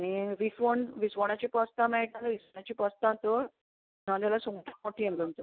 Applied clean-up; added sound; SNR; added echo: none; none; none; none.